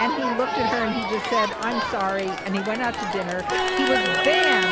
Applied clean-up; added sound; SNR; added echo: none; Crowd; -1 dB; none.